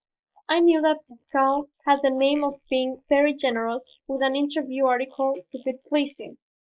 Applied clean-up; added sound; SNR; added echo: neural mask model Resemble Enhance denoiser.